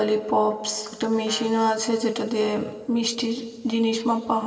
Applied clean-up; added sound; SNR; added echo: neural separator model SepFormer DNS4.